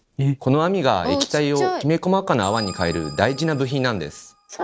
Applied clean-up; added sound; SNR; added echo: none; none; none; none.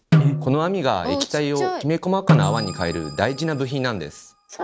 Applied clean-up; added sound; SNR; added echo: none; Snare drum; 1 dB; none.